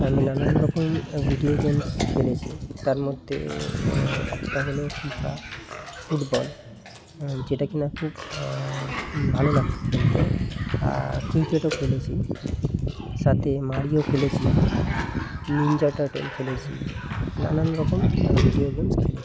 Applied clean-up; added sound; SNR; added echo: none; Cough; 12 dB; none.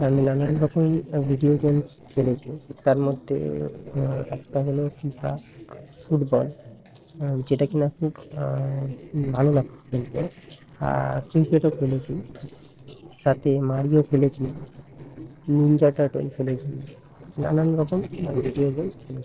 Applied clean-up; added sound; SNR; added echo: neural separator model SepFormer DNS4.